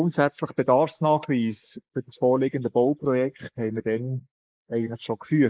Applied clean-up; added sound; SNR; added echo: neural mask model Resemble Enhance denoiser.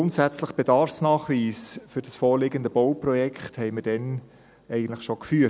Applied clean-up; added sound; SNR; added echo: none; none; none; none.